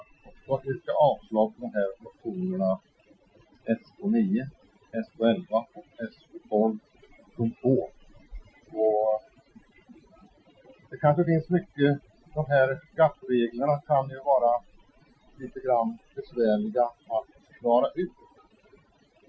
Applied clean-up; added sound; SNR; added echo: classical method Wiener filter.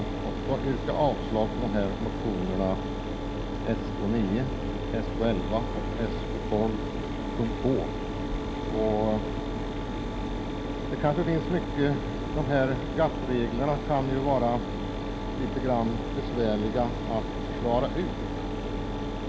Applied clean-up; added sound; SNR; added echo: none; Mechanisms; 1 dB; none.